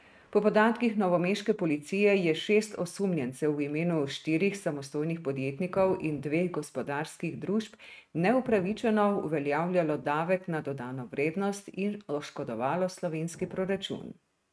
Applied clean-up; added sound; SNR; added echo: neural mask model RNNoise.